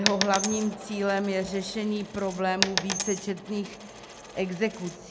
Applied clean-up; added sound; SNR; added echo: none; Coin (dropping); 5 dB; none.